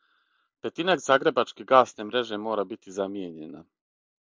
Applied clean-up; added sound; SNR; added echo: none; none; none; none.